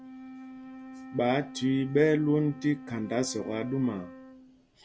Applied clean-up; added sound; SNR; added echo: none; Wind instrument, woodwind instrument; 15 dB; none.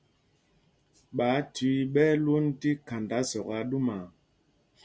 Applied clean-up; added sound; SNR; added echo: none; none; none; none.